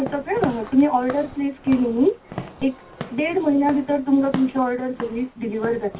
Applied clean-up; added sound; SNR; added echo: none; Walk, footsteps / Siren; 14 dB; reverberation time 0.1 s.